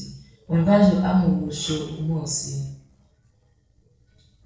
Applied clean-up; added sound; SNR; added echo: neural separator model SepFormer DNS4.